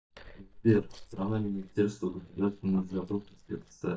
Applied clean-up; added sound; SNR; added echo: neural mask model DeepFilterNet 3.